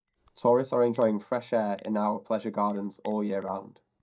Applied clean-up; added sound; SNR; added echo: neural mask model DeepFilterNet 3.